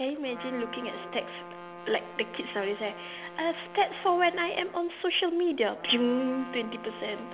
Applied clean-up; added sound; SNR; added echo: none; Trumpet; 14 dB; none.